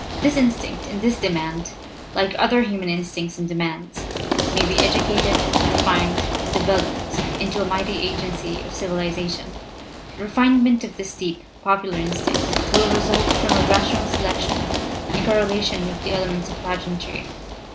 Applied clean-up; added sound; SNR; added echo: none; Run; 1 dB; none.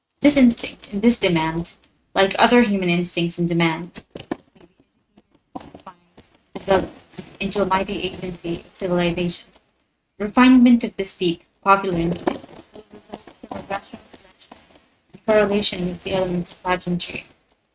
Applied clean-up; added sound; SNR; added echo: neural mask model RNNoise.